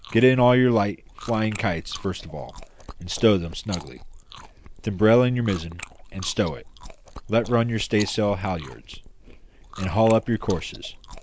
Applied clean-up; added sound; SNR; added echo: neural mask model Resemble Enhance denoiser.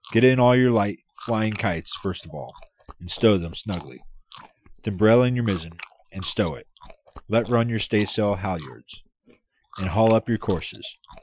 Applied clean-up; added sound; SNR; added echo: classical method Wiener filter.